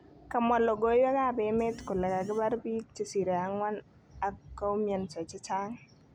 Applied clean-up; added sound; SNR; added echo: none; none; none; none.